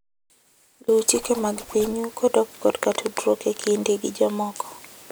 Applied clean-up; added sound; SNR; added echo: none; Zipper (clothing); 17 dB; none.